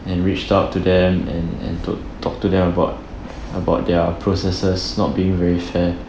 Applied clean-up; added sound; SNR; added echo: none; none; none; none.